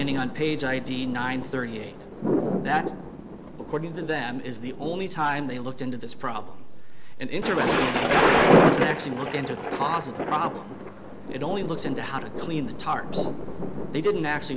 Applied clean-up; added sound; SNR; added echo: none; Thunder; -3 dB; none.